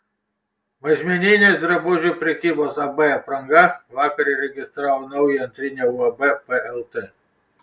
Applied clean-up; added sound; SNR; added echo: none; none; none; none.